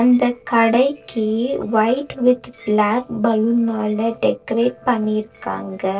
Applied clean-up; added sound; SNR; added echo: neural separator model SepFormer DNS4.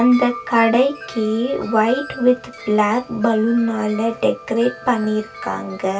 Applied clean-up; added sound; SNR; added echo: none; Wind chime; 15 dB; reverberation time 0.1 s.